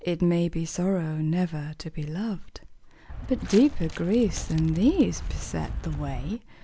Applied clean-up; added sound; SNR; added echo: none; Walk, footsteps; 8 dB; none.